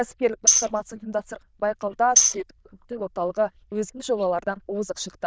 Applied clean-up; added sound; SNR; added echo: neural diffusion model UNIVERSE++.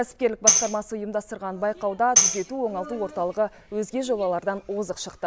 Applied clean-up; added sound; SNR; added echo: none; Tambourine; -1 dB; none.